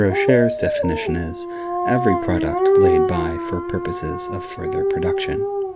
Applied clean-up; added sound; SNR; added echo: none; Dog; -2 dB; none.